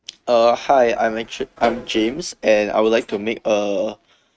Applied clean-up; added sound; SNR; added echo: neural mask model RNNoise.